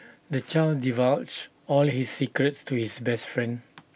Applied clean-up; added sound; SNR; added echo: none; none; none; none.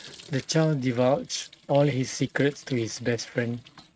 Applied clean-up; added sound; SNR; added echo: neural mask model RNNoise.